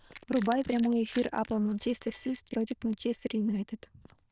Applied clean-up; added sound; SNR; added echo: neural diffusion model UNIVERSE++.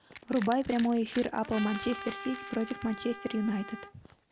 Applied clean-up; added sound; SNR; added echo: none; Trumpet + Crushing; 11 dB; none.